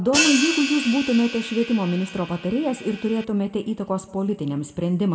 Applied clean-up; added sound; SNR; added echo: none; Hi-hat; 5 dB; reverberation time 1.4 s.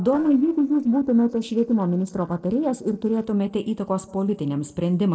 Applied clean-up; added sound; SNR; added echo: neural separator model SepFormer DNS4.